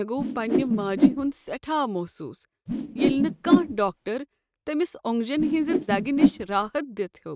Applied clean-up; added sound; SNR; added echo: neural mask model RNNoise.